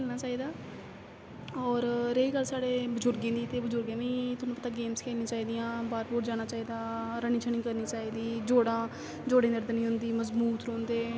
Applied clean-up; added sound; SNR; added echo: none; none; none; none.